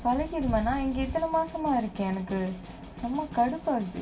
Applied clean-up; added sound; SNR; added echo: none; Snare drum; 17 dB; reverberation time 0.2 s.